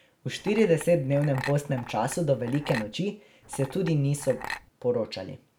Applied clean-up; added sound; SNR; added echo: none; Chink, clink; 14 dB; none.